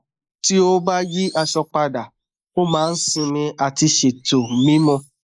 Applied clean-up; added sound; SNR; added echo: neural mask model Resemble Enhance denoiser.